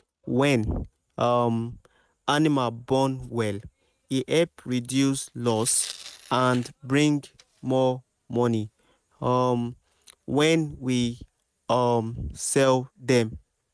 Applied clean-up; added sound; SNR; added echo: neural mask model RNNoise.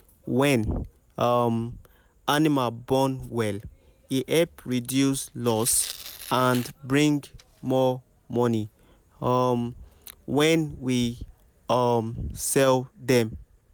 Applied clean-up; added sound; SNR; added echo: none; Tearing; 17 dB; none.